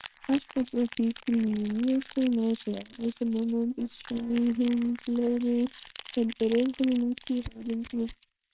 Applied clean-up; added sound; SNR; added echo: neural separator model SepFormer WHAMR!.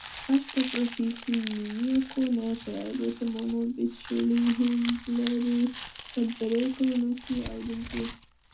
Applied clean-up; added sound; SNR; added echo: none; Crumpling, crinkling; 14 dB; reverberation time 0.3 s.